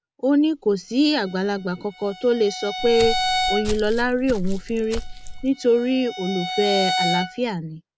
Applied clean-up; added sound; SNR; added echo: none; Walk, footsteps + Bowed string instrument; 5 dB; none.